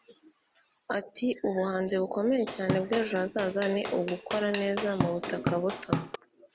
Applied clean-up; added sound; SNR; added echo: none; Drum / Drum kit; 5 dB; none.